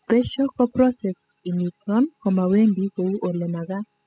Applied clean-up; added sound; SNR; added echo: classical method spectral subtraction.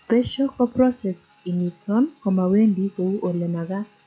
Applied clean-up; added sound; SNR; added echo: classical method log-MMSE.